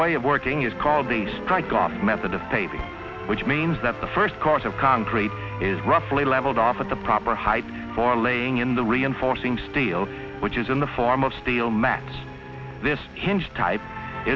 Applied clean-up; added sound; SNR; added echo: none; none; none; none.